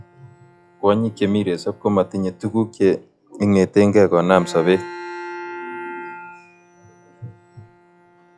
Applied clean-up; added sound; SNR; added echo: classical method log-MMSE.